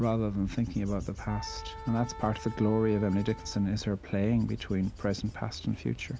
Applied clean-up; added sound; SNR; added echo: none; Wind / Bird / Insect + Wind instrument, woodwind instrument; 13 dB; none.